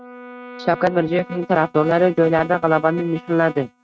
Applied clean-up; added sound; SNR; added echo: neural mask model RNNoise.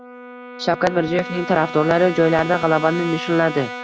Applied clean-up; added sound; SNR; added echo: none; Brass instrument; 11 dB; none.